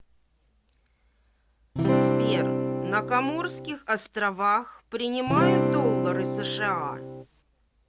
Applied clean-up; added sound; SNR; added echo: none; Acoustic guitar / Strum; -4 dB; none.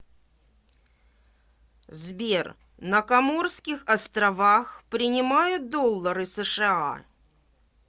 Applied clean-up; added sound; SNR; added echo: none; none; none; none.